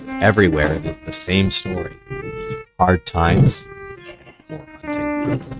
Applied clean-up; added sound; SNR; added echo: neural mask model RNNoise.